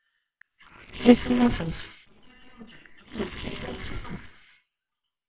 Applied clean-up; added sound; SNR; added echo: neural separator model SepFormer WHAMR!.